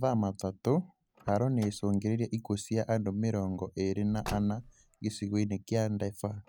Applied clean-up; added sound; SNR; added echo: none; Car; 19 dB; none.